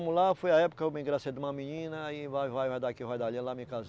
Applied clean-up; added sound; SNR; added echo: none; none; none; none.